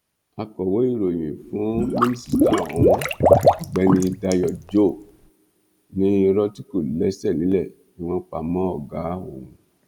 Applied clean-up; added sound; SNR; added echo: none; Liquid; -2 dB; none.